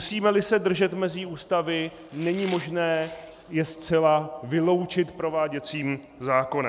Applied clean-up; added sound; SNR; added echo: none; Domestic sounds, home sounds; 18 dB; none.